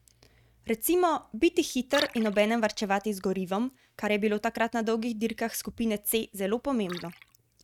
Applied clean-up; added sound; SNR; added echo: neural mask model RNNoise.